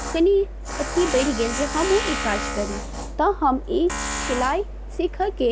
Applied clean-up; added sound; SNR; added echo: none; Tools; 6 dB; none.